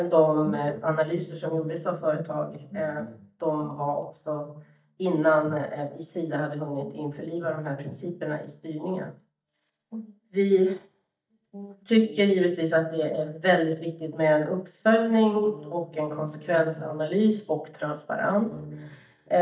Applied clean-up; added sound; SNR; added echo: neural mask model DeepFilterNet 3.